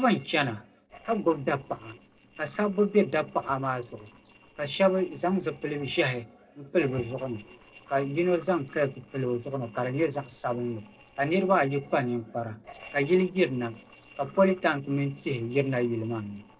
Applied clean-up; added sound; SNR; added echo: neural separator model SepFormer DNS4.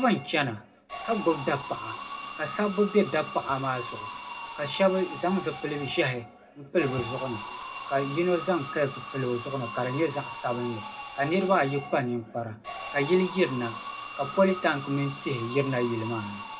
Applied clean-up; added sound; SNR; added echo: none; Alarm; 11 dB; reverberation time 0.2 s.